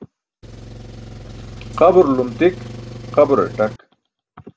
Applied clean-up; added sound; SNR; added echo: none; Engine; 14 dB; none.